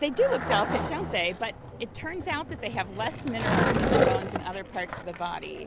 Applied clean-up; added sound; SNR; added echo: none; Skateboard; -1 dB; none.